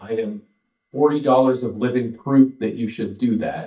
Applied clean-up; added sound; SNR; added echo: neural mask model DeepFilterNet 3.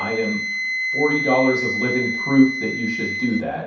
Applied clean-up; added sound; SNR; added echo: none; Wind instrument, woodwind instrument; 4 dB; reverberation time 0.6 s.